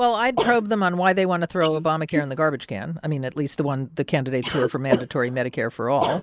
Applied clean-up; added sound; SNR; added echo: neural mask model Resemble Enhance denoiser.